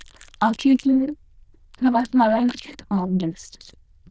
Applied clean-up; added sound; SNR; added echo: neural diffusion model UNIVERSE++.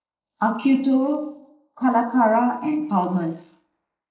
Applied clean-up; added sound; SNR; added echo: neural mask model Resemble Enhance denoiser.